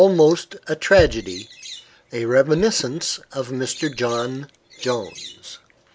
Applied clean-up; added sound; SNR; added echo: none; Bird; 19 dB; none.